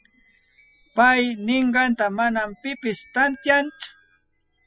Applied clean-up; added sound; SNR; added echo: classical method spectral subtraction.